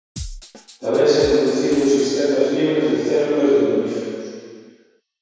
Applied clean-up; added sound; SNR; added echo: none; Drum kit; 17 dB; reverberation time 2.2 s.